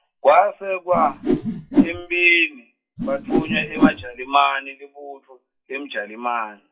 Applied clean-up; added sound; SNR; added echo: classical method WPE with log-MMSE.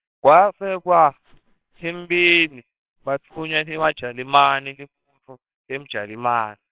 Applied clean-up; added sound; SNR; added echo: neural separator model SepFormer WHAMR!.